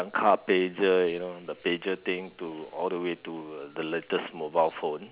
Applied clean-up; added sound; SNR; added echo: none; none; none; none.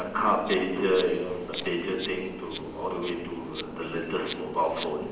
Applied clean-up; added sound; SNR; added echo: none; Insect; 11 dB; reverberation time 0.9 s.